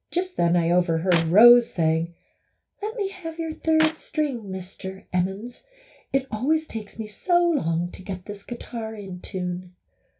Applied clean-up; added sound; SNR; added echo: none; Clapping; 10 dB; reverberation time 0.2 s.